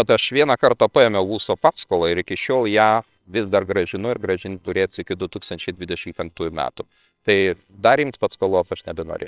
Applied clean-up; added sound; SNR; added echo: neural separator model SepFormer WHAMR!.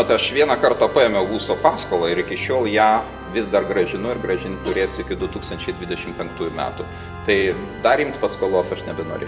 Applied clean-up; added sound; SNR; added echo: none; Organ; 13 dB; reverberation time 1.5 s.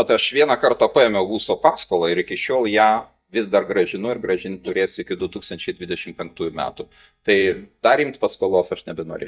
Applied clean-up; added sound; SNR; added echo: neural mask model DeepFilterNet 3.